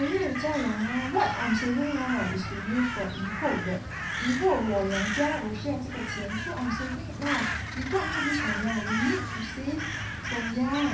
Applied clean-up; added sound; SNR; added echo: none; Crow; 5 dB; reverberation time 0.4 s.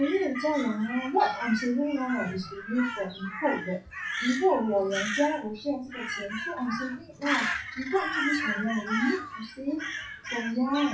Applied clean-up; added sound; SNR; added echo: classical method WPE with log-MMSE.